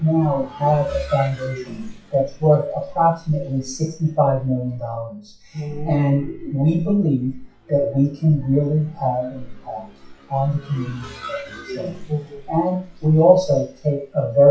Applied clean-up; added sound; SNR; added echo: classical method WPE with log-MMSE.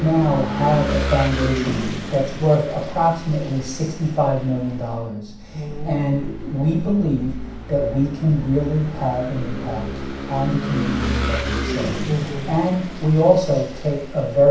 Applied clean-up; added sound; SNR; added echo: none; Engine / Vehicle; 7 dB; reverberation time 0.7 s.